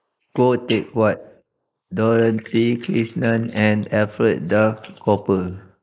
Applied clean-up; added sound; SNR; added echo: neural mask model Resemble Enhance denoiser.